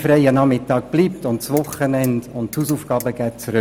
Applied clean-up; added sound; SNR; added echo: none; Ratchet, pawl; 18 dB; none.